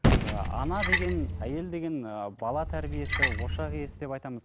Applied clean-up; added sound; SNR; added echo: none; Gunshot, gunfire + Splash, splatter; -5 dB; none.